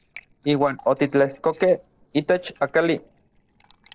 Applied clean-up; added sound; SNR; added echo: neural separator model SepFormer DNS4.